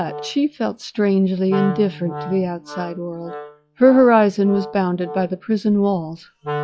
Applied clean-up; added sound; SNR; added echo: classical method log-MMSE.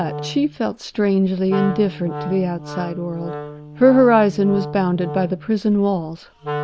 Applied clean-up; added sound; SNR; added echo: none; Wind instrument, woodwind instrument; 12 dB; none.